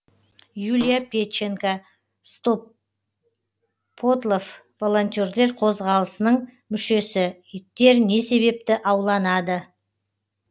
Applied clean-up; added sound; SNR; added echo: none; Fart; 16 dB; none.